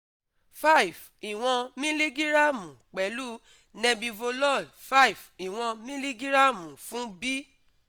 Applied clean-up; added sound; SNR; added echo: none; none; none; none.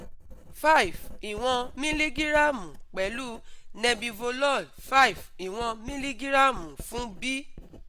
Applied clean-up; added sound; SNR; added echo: none; Writing; 13 dB; none.